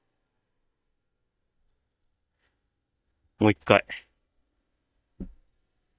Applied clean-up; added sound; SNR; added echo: neural mask model DeepFilterNet 3.